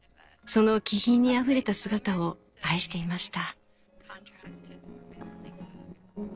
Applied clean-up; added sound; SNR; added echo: neural separator model SepFormer DNS4.